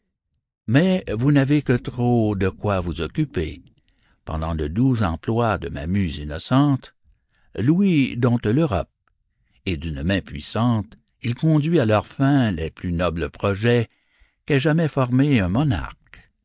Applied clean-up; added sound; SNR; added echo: neural mask model DeepFilterNet 3.